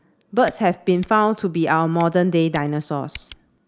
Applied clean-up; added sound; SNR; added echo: none; Scissors; 18 dB; none.